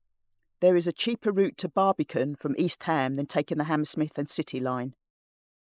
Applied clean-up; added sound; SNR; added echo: neural mask model Resemble Enhance denoiser.